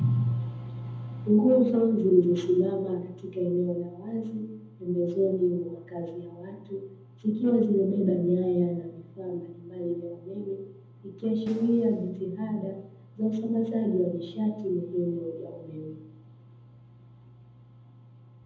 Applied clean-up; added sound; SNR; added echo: none; Snare drum; 19 dB; reverberation time 0.8 s.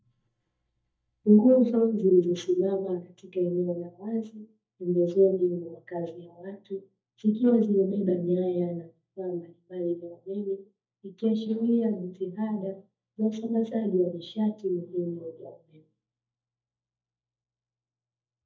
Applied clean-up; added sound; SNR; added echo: neural mask model DeepFilterNet 3.